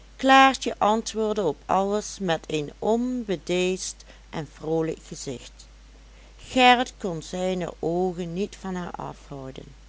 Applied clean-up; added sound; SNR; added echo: none; none; none; none.